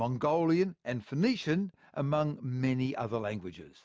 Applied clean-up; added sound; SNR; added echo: none; none; none; none.